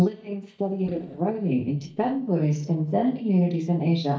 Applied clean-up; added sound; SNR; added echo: neural mask model DeepFilterNet 3.